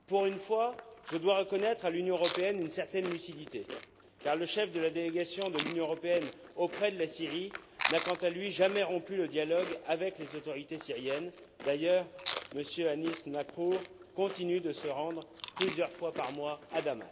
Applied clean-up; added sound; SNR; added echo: none; Chewing, mastication; 6 dB; none.